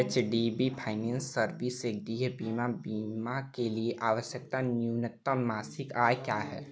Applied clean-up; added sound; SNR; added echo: none; none; none; none.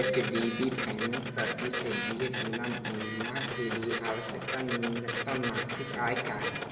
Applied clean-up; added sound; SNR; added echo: none; Printer; 1 dB; reverberation time 2.9 s.